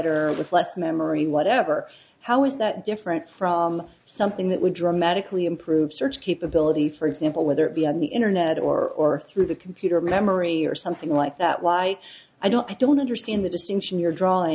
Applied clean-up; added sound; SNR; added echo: none; none; none; none.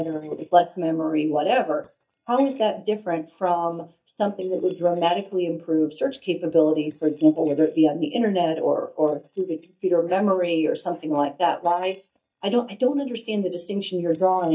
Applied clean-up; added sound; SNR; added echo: neural mask model DeepFilterNet 3.